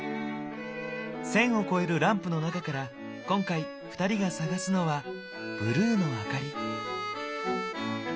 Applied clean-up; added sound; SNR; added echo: none; none; none; none.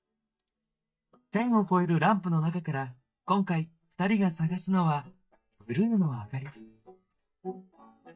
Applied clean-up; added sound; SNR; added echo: neural mask model DeepFilterNet 3.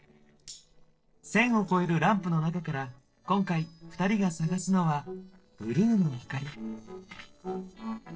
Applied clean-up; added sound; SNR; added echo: neural separator model SepFormer DNS4.